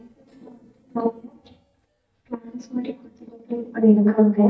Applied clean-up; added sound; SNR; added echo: neural mask model DeepFilterNet 3.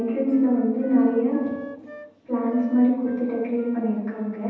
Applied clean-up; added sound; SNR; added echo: none; Wind instrument, woodwind instrument; 18 dB; reverberation time 1.1 s.